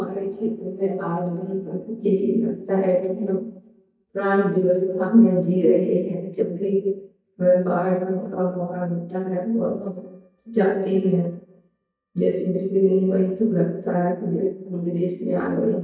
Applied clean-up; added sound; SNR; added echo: neural mask model DeepFilterNet 3.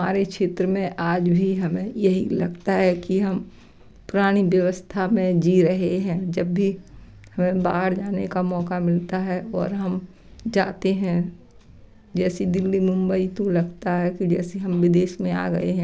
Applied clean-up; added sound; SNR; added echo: none; none; none; none.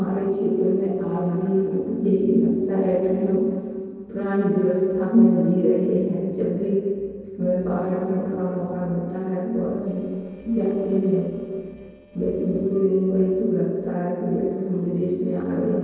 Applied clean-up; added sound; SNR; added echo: neural separator model SepFormer DNS4.